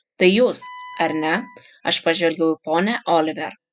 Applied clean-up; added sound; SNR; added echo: classical method spectral subtraction.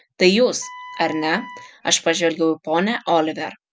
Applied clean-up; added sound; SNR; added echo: none; Wind instrument, woodwind instrument; 18 dB; none.